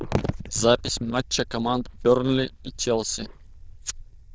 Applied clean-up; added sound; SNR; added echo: neural diffusion model UNIVERSE++.